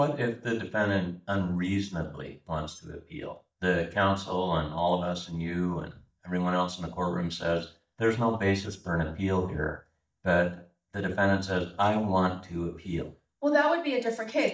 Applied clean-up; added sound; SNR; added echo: neural mask model DeepFilterNet 3.